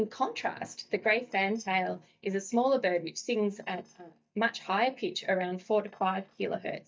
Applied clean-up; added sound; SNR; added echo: neural mask model DeepFilterNet 3.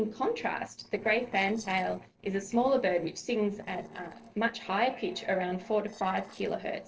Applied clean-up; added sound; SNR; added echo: neural separator model SepFormer DNS4.